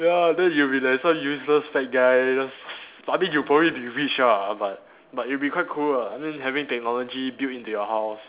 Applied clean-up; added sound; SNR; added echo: none; none; none; none.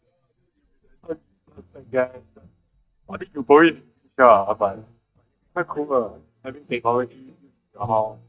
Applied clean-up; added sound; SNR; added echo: neural mask model DeepFilterNet 3.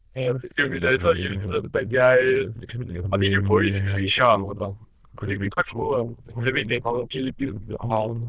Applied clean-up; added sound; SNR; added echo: neural diffusion model UNIVERSE++.